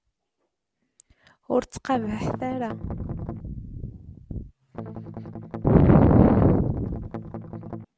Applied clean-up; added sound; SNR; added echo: none; Strum; 12 dB; none.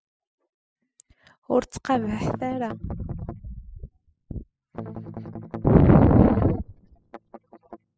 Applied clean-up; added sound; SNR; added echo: classical method spectral subtraction.